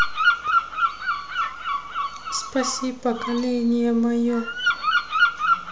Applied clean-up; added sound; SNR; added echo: none; Bird vocalization, bird call, bird song; -2 dB; none.